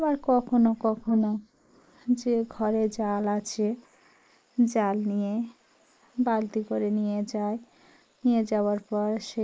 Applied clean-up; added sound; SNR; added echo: neural mask model Resemble Enhance denoiser.